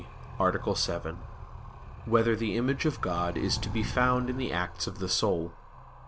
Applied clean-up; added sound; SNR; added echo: none; Animal; 9 dB; none.